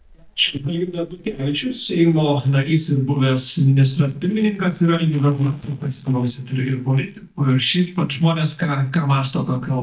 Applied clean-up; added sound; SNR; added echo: neural mask model DeepFilterNet 3.